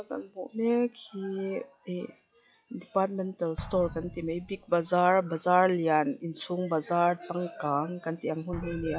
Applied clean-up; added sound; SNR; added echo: classical method log-MMSE.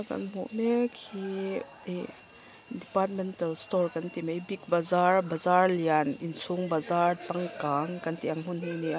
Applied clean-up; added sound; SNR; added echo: none; none; none; none.